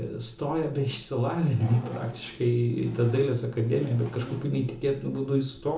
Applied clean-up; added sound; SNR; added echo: none; Zipper (clothing); 19 dB; reverberation time 0.6 s.